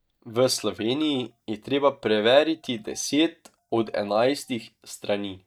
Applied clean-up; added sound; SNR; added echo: neural mask model DeepFilterNet 3.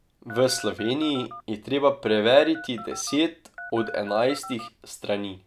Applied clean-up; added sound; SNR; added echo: none; Telephone; 14 dB; none.